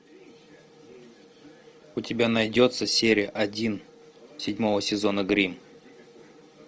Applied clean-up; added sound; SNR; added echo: none; none; none; none.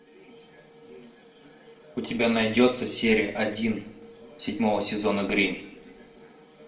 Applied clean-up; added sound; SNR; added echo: none; none; none; reverberation time 0.6 s.